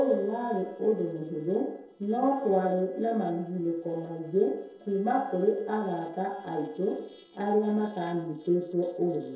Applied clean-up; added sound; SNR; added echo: neural separator model SepFormer DNS4.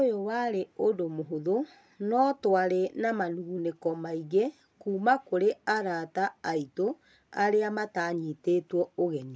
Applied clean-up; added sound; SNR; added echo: none; none; none; none.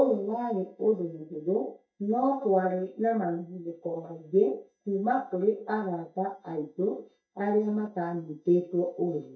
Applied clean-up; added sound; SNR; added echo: neural mask model DeepFilterNet 3.